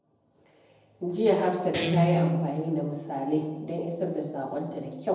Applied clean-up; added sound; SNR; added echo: none; Guitar; 2 dB; reverberation time 1.0 s.